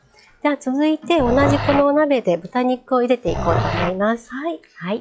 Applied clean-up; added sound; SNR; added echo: classical method log-MMSE.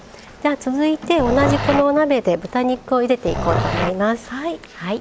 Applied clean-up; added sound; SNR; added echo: none; Growling; 4 dB; none.